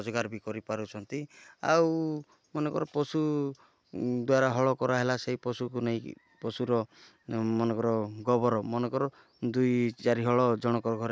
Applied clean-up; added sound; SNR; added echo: none; none; none; none.